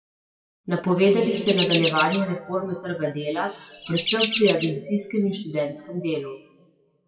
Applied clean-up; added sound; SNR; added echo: classical method WPE with log-MMSE.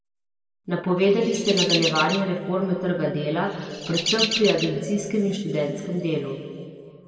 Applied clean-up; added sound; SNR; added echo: none; Chirp, tweet; 6 dB; reverberation time 2.1 s.